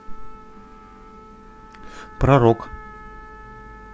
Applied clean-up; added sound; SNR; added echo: none; Trumpet; 20 dB; none.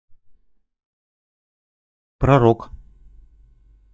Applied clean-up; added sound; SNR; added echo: neural mask model DeepFilterNet 3.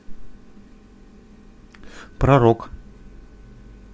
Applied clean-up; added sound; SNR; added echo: none; none; none; none.